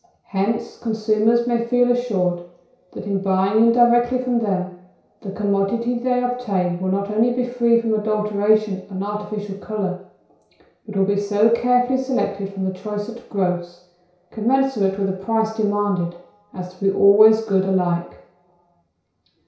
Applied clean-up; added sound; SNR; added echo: none; none; none; reverberation time 0.6 s.